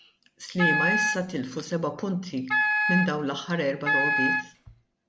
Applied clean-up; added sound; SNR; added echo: none; Wind instrument, woodwind instrument; -3 dB; none.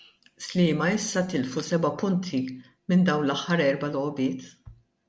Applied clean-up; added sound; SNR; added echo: none; none; none; none.